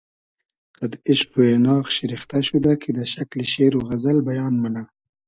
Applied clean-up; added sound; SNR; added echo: neural mask model DeepFilterNet 3.